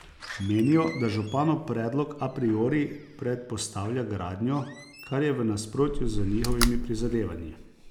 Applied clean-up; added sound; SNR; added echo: none; Slam; 7 dB; none.